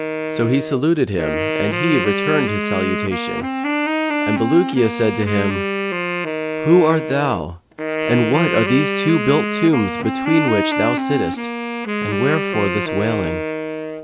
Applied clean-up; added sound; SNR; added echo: none; Wind instrument, woodwind instrument; 2 dB; none.